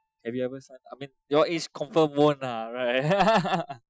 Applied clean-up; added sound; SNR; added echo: classical method Wiener filter.